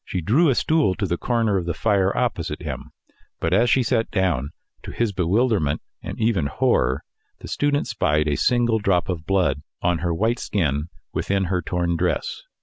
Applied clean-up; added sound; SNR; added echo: none; none; none; none.